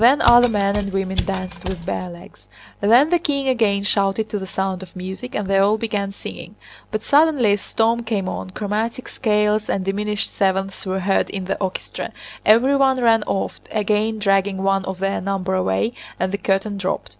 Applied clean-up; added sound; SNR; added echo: none; Mechanisms; 8 dB; none.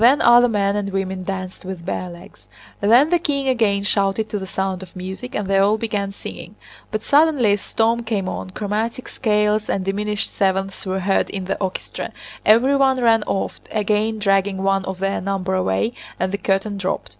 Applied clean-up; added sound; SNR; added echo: none; none; none; none.